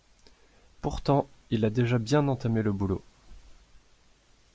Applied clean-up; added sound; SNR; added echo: none; none; none; none.